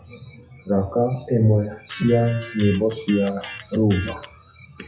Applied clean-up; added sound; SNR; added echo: classical method WPE with log-MMSE.